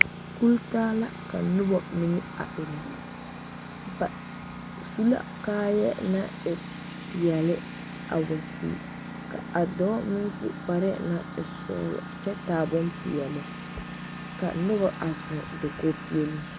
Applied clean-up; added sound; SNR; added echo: none; Engine; 9 dB; none.